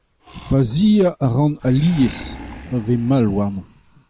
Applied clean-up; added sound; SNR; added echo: none; Animal; 19 dB; none.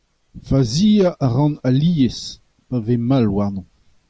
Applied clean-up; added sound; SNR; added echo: none; none; none; none.